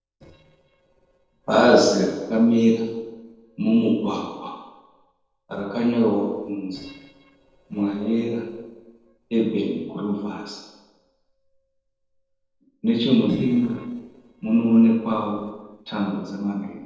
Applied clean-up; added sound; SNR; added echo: neural separator model SepFormer DNS4.